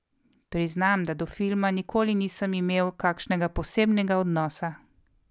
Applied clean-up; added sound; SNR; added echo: none; none; none; none.